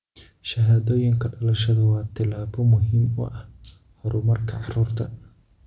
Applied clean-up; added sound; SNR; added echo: none; none; none; none.